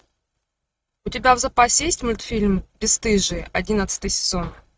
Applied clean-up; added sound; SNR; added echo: neural mask model RNNoise.